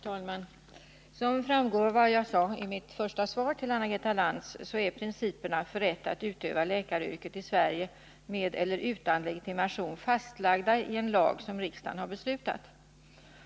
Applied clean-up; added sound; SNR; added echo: none; none; none; none.